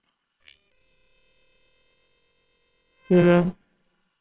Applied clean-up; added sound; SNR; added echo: neural separator model SepFormer WHAMR!.